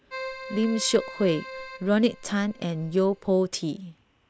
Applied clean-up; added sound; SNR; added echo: none; Keyboard (musical); 14 dB; none.